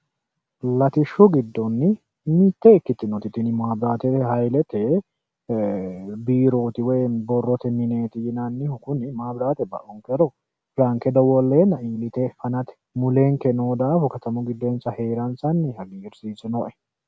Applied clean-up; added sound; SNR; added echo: none; none; none; none.